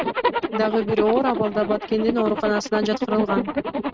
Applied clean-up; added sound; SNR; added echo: neural mask model RNNoise.